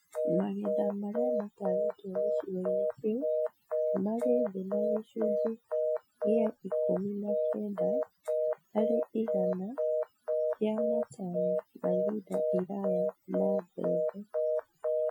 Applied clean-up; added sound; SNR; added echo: classical method Wiener filter.